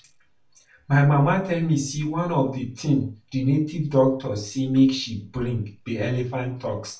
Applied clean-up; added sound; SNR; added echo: none; none; none; reverberation time 0.3 s.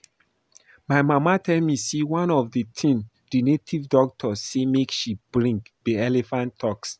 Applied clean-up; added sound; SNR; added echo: none; none; none; none.